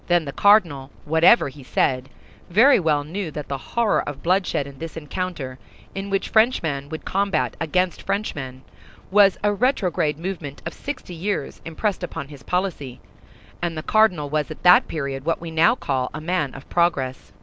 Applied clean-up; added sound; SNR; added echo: none; none; none; none.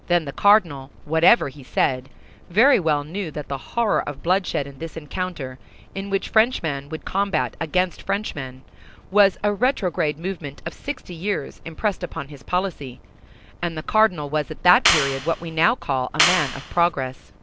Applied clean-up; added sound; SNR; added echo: none; Clapping; 0 dB; none.